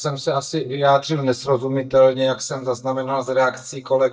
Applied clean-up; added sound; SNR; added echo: neural mask model DeepFilterNet 3.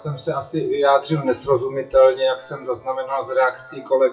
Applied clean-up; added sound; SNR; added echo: classical method WPE with log-MMSE.